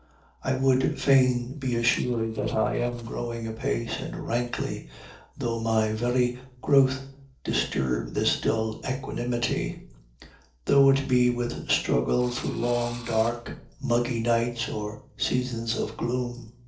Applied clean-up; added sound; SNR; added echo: neural separator model SepFormer DNS4.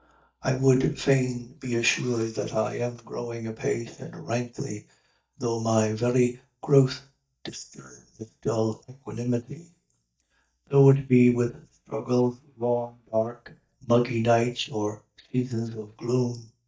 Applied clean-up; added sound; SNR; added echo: neural mask model DeepFilterNet 3.